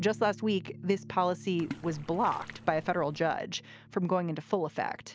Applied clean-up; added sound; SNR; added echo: none; Splash, splatter; 16 dB; none.